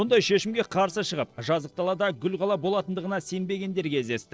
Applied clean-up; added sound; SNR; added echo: neural separator model SepFormer DNS4.